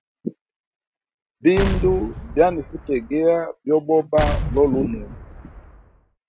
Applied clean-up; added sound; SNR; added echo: none; Explosion; 6 dB; none.